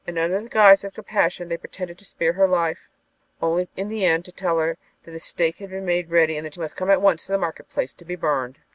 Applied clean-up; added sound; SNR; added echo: none; none; none; none.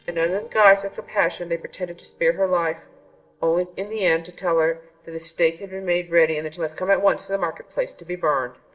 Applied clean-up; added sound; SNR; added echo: neural separator model SepFormer DNS4.